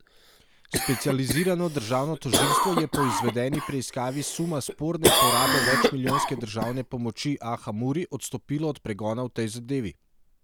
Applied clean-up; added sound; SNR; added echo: none; Cough; 0 dB; none.